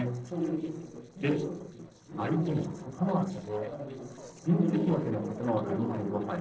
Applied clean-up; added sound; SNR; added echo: neural separator model SepFormer DNS4.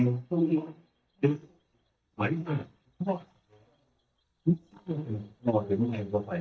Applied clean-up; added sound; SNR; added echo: neural mask model DeepFilterNet 3.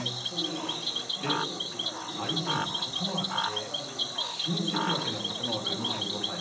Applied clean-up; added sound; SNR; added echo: none; Cricket / Frog; -4 dB; reverberation time 0.6 s.